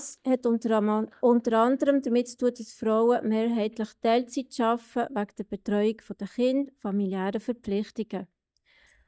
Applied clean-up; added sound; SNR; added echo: neural mask model DeepFilterNet 3.